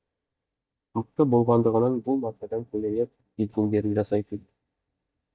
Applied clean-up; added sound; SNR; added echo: neural mask model DeepFilterNet 3.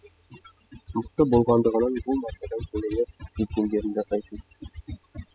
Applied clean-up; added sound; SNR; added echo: classical method spectral subtraction.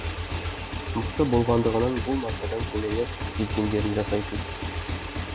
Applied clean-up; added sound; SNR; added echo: none; Motorcycle / Engine; 3 dB; none.